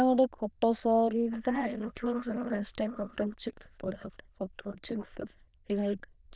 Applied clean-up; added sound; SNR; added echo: neural diffusion model UNIVERSE++.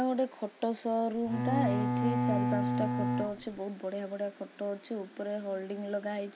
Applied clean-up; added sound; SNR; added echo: none; Bowed string instrument; -4 dB; none.